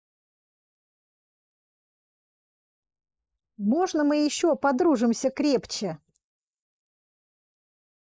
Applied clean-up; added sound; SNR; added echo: neural mask model Resemble Enhance denoiser.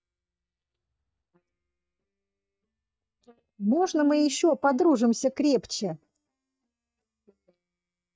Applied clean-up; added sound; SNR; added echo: neural mask model DeepFilterNet 3.